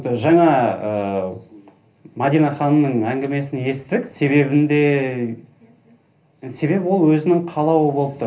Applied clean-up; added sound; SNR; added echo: none; none; none; reverberation time 0.3 s.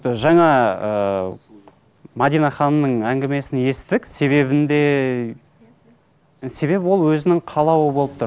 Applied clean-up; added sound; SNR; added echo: none; none; none; none.